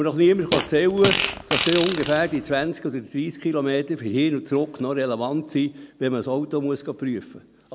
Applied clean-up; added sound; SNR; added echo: none; Fart; 4 dB; none.